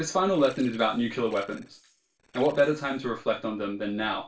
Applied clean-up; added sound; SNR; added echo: neural separator model SepFormer DNS4.